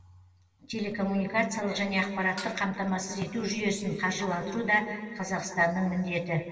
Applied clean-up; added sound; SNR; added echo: none; Dishes, pots, and pans; 15 dB; reverberation time 2.4 s.